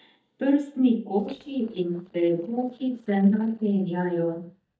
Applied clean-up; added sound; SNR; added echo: neural mask model DeepFilterNet 3.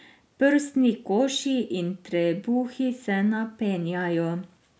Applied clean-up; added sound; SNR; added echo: none; none; none; none.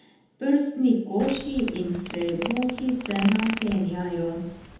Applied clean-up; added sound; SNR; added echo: none; Fart; 11 dB; reverberation time 1.0 s.